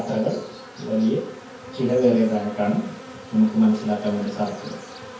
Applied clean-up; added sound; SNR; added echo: none; Insect; 17 dB; reverberation time 0.6 s.